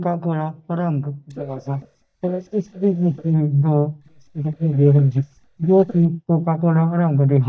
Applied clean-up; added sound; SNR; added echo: neural mask model DeepFilterNet 3.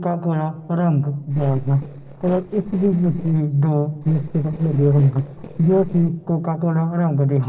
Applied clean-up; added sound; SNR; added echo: neural separator model SepFormer DNS4.